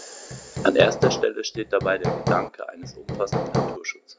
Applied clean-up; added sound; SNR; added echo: none; Hammer; 2 dB; none.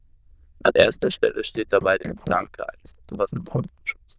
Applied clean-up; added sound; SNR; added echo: neural diffusion model UNIVERSE++.